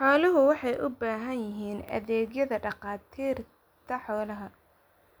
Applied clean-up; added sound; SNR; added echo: none; none; none; none.